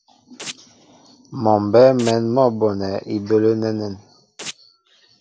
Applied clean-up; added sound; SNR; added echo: none; Domestic sounds, home sounds; 18 dB; none.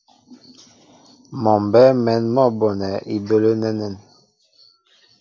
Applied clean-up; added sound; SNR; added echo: none; none; none; none.